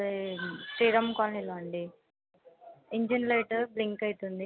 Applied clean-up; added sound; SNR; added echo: none; none; none; none.